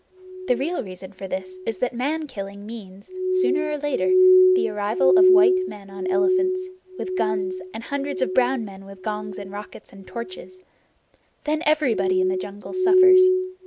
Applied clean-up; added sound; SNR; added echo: none; Glass; -5 dB; none.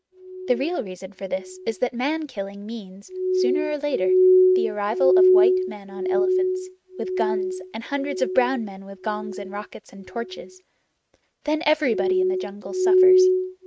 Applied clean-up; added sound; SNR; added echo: neural mask model RNNoise.